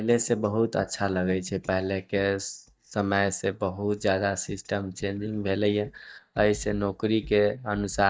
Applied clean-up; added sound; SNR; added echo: neural mask model DeepFilterNet 3.